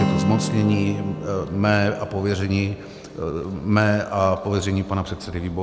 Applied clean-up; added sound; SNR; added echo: none; Acoustic guitar; 8 dB; none.